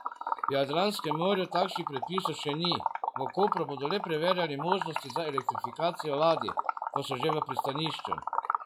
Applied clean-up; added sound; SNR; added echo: classical method log-MMSE.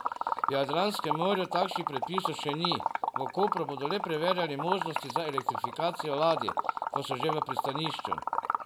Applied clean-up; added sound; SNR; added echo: none; Liquid; 1 dB; none.